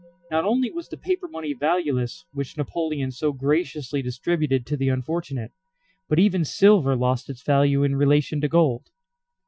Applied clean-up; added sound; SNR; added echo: classical method Wiener filter.